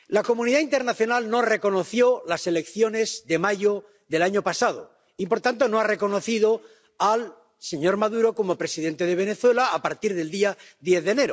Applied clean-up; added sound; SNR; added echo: none; none; none; none.